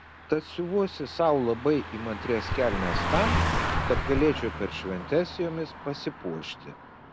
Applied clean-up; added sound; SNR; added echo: none; Knock + Car passing by; 3 dB; none.